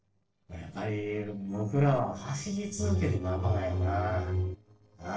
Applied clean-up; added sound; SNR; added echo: neural separator model SepFormer DNS4.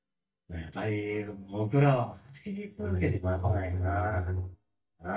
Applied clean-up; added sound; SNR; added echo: neural mask model DeepFilterNet 3.